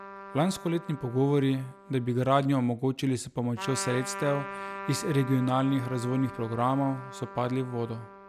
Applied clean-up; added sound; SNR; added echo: none; Trumpet; 13 dB; none.